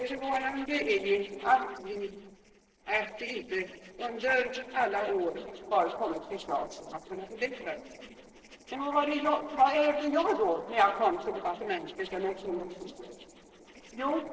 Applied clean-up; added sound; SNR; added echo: neural separator model SepFormer DNS4.